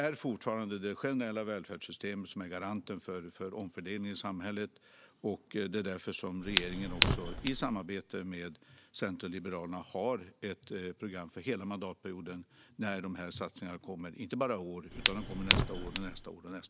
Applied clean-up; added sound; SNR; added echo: none; Fire; -4 dB; none.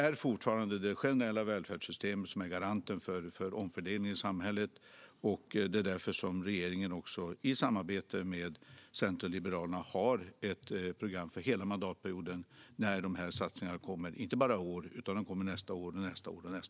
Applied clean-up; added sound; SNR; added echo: none; none; none; none.